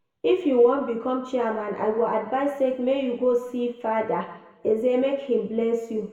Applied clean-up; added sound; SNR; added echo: none; none; none; reverberation time 0.9 s.